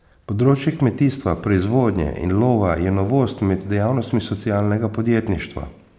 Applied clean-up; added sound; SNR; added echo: none; none; none; none.